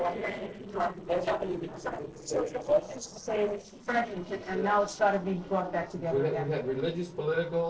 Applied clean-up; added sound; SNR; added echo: neural separator model SepFormer DNS4.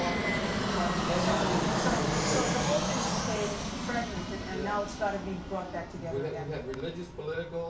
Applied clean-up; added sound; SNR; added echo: none; Fixed-wing aircraft, airplane; -2 dB; reverberation time 0.3 s.